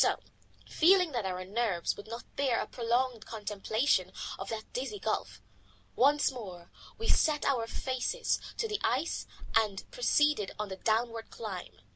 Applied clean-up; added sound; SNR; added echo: none; none; none; none.